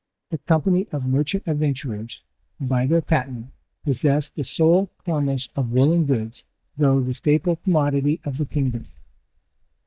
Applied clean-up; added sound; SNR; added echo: neural mask model DeepFilterNet 3.